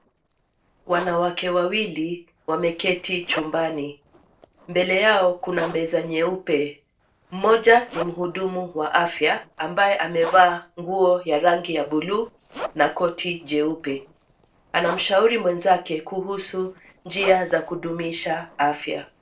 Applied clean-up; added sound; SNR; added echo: neural separator model SepFormer DNS4.